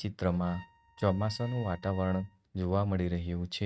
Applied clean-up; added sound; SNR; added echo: neural mask model RNNoise.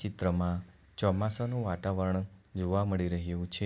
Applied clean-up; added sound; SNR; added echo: none; none; none; none.